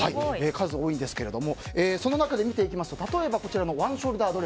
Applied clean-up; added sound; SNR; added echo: none; none; none; none.